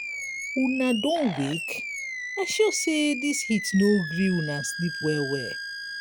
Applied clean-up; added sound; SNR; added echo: none; Animal; 7 dB; none.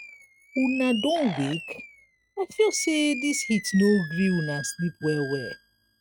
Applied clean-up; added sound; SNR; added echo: neural mask model RNNoise.